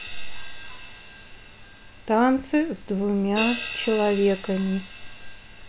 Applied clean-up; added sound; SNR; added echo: none; Crash cymbal; 11 dB; none.